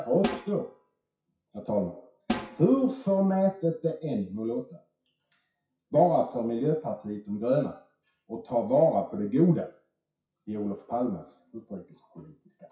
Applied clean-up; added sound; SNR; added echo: classical method WPE with log-MMSE.